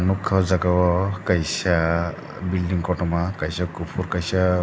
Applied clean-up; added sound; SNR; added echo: none; none; none; none.